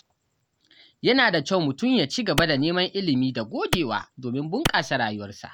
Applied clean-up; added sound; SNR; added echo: none; Clapping; 3 dB; none.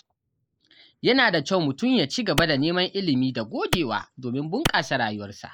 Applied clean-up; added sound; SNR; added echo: neural mask model Resemble Enhance denoiser.